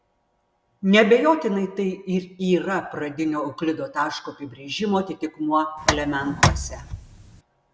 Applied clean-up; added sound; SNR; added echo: none; Tick; 1 dB; none.